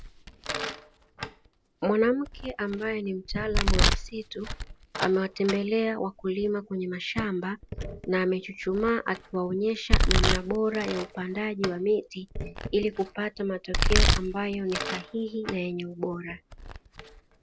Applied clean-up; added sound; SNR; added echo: none; Domestic sounds, home sounds; 0 dB; none.